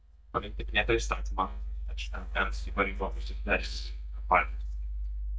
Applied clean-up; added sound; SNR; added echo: neural mask model DeepFilterNet 3.